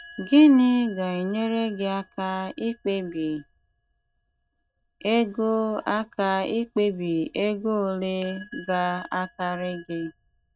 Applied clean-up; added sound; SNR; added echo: neural mask model RNNoise.